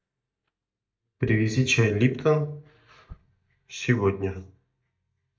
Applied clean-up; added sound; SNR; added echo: neural mask model DeepFilterNet 3.